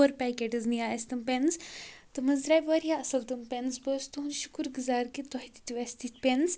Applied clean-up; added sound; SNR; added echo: none; none; none; none.